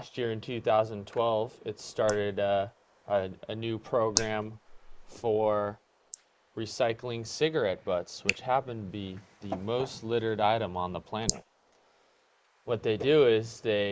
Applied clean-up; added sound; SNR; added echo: neural mask model Resemble Enhance denoiser.